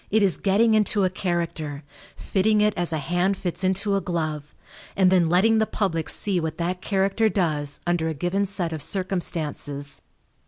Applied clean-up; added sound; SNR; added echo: none; none; none; none.